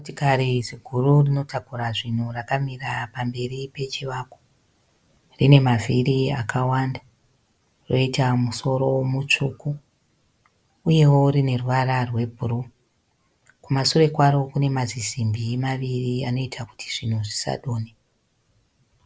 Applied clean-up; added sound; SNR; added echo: none; none; none; none.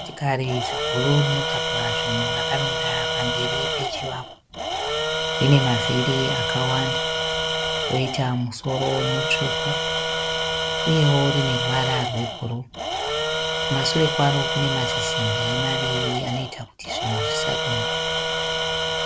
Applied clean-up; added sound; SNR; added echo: none; Tools; -1 dB; none.